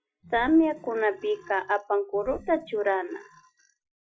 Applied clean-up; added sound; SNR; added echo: classical method Wiener filter.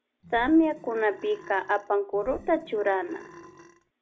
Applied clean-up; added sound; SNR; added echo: none; Burping, eructation; 20 dB; none.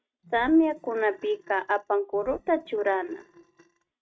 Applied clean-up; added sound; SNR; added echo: neural mask model RNNoise.